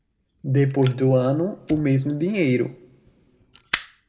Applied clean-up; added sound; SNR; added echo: none; Fire; 13 dB; reverberation time 0.6 s.